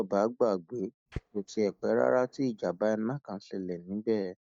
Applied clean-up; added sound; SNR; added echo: neural mask model DeepFilterNet 3.